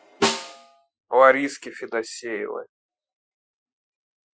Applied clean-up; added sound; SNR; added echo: classical method Wiener filter.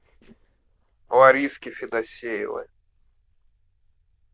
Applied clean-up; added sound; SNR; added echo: neural diffusion model UNIVERSE++.